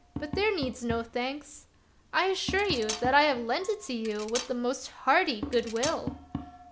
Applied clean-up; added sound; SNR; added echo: none; Tap + Cutlery, silverware; 11 dB; none.